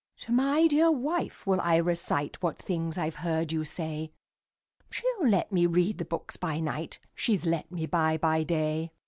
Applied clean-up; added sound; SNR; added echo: none; none; none; none.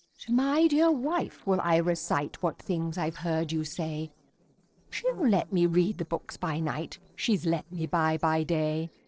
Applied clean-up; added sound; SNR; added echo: neural separator model SepFormer DNS4.